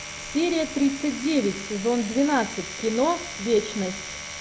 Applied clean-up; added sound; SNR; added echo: none; Domestic sounds, home sounds; 11 dB; none.